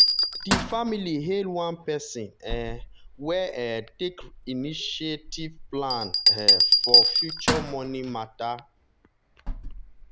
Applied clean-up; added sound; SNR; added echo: none; Bell; -5 dB; none.